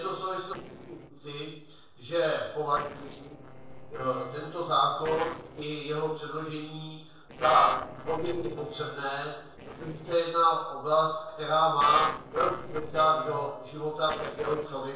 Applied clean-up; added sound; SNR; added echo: neural separator model SepFormer DNS4.